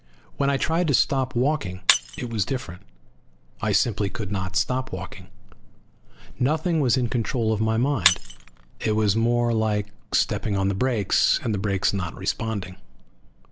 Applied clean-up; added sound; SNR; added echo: none; Shatter; 8 dB; none.